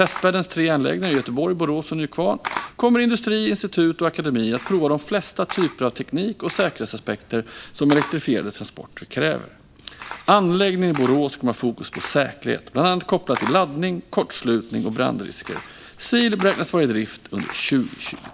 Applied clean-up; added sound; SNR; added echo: none; Camera; 16 dB; none.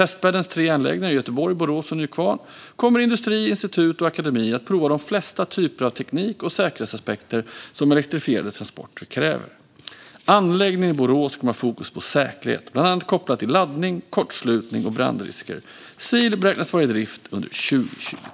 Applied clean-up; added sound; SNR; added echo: none; none; none; none.